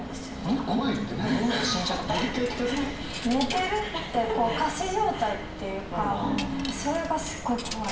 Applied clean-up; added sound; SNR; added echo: none; Coin (dropping); 9 dB; reverberation time 0.7 s.